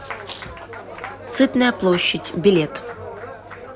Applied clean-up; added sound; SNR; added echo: none; Applause; 13 dB; none.